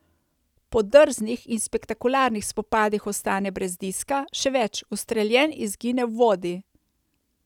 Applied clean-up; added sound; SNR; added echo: none; none; none; none.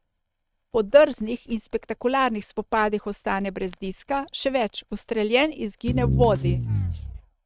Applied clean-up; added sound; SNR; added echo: neural mask model RNNoise.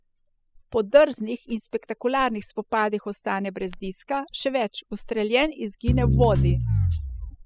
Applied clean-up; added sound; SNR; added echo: classical method spectral subtraction.